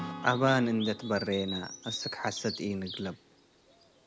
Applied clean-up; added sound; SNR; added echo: none; Bird vocalization, bird call, bird song + Acoustic guitar / Strum; 11 dB; none.